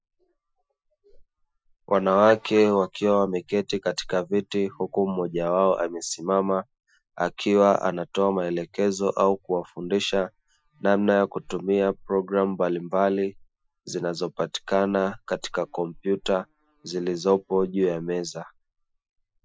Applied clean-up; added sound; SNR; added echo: classical method Wiener filter.